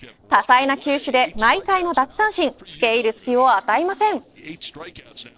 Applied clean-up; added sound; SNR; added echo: neural separator model SepFormer DNS4.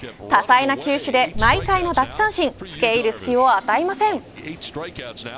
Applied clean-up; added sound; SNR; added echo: none; Boom; 15 dB; none.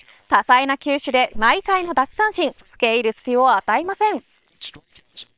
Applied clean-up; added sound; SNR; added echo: neural separator model SepFormer WHAM!.